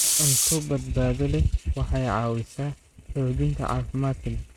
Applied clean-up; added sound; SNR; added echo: neural mask model RNNoise.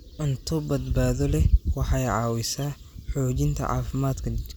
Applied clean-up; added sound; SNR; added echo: none; none; none; none.